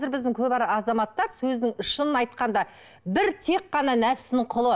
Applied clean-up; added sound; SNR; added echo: none; none; none; none.